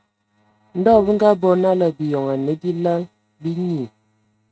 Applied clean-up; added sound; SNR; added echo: neural mask model RNNoise.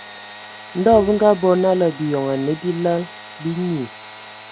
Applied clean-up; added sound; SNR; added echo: none; Bowed string instrument + Sawing / Engine; 16 dB; none.